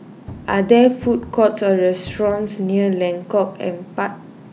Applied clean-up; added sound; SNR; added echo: none; Cupboard open or close; 17 dB; none.